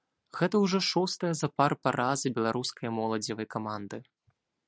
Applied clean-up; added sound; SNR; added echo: none; none; none; none.